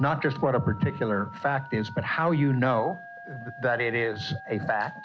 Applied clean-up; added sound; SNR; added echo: none; Telephone; 17 dB; none.